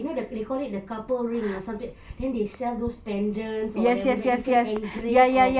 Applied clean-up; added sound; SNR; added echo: none; none; none; none.